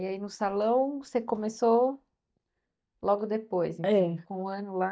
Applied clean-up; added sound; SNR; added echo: neural mask model DeepFilterNet 3.